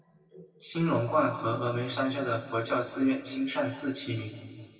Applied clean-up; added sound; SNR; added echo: none; none; none; reverberation time 2.0 s.